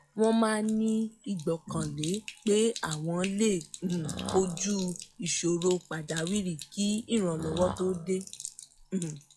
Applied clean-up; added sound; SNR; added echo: classical method log-MMSE.